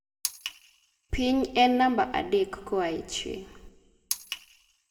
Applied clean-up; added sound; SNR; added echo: none; none; none; reverberation time 1.0 s.